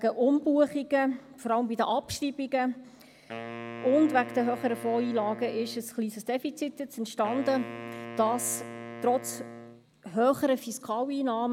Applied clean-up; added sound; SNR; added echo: none; Wind instrument, woodwind instrument; 13 dB; none.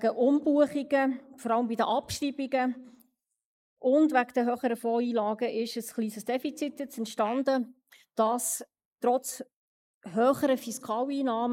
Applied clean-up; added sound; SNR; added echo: neural mask model Resemble Enhance denoiser.